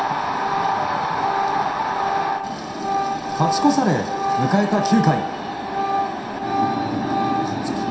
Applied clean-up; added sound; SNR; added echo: none; Organ; 4 dB; reverberation time 0.7 s.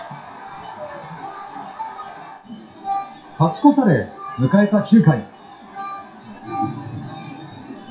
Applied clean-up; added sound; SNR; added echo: classical method WPE with log-MMSE.